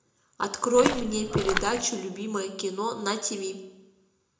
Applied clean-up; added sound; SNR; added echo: none; Walk, footsteps; 2 dB; reverberation time 0.5 s.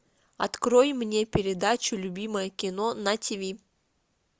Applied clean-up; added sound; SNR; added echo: none; none; none; none.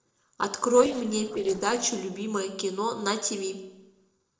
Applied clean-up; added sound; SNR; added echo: neural separator model SepFormer DNS4.